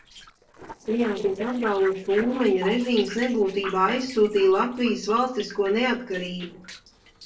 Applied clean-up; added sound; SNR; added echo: neural separator model SepFormer DNS4.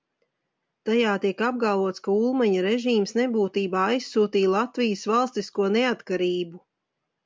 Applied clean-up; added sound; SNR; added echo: none; none; none; none.